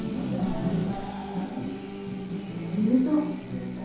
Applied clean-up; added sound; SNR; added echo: none; Bicycle; 13 dB; reverberation time 0.8 s.